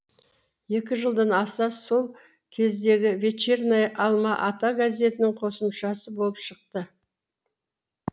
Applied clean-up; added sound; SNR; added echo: none; none; none; none.